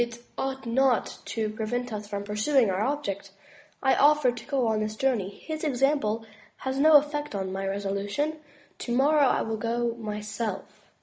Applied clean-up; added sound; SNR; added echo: none; none; none; none.